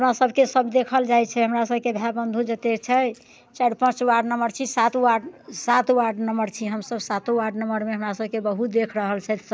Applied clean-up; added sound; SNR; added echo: none; none; none; none.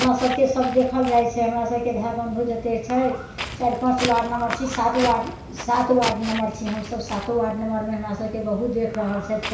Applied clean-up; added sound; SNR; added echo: none; Walk, footsteps; 11 dB; reverberation time 0.6 s.